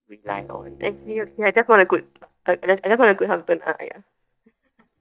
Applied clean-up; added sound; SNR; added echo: neural mask model DeepFilterNet 3.